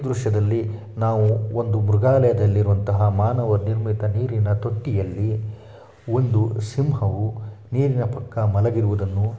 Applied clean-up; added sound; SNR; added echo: none; none; none; none.